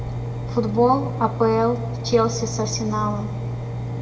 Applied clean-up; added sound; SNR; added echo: none; Engine; 5 dB; reverberation time 1.1 s.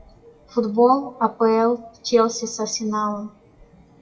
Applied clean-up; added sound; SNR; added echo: classical method WPE with log-MMSE.